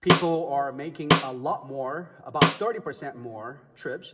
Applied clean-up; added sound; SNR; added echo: none; Snare drum; -4 dB; reverberation time 1.4 s.